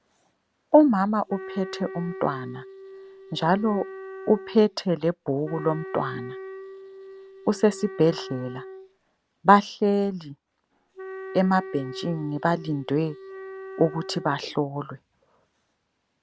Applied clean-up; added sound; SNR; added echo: none; Wind instrument, woodwind instrument; 13 dB; none.